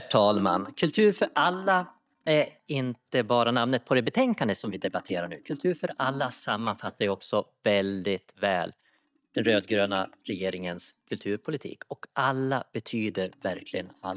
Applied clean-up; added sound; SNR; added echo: neural mask model DeepFilterNet 3.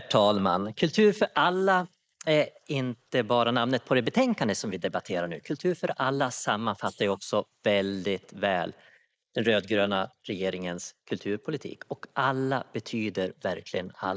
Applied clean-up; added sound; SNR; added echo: neural mask model Resemble Enhance denoiser.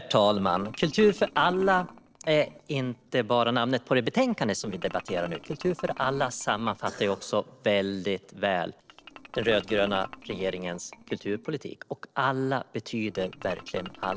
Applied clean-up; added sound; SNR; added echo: neural separator model SepFormer DNS4.